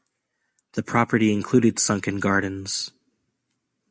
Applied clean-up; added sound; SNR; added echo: none; none; none; none.